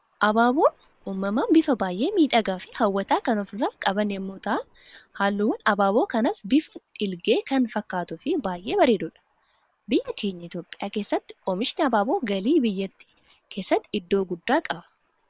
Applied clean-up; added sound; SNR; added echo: neural separator model SepFormer WHAM!.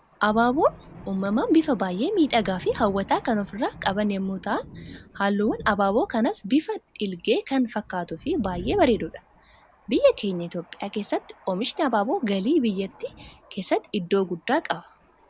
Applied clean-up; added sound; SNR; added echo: none; Thunder; 20 dB; none.